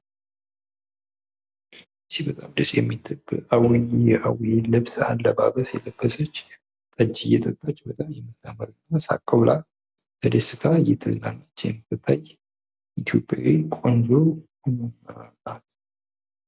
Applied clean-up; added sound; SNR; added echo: none; none; none; none.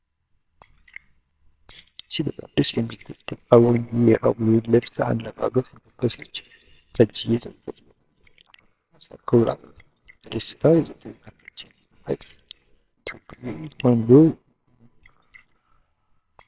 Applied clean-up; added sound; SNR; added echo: neural separator model SepFormer WHAMR!.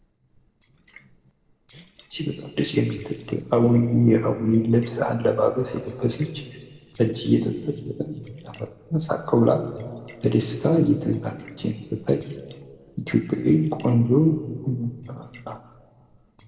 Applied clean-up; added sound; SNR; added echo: neural separator model SepFormer DNS4.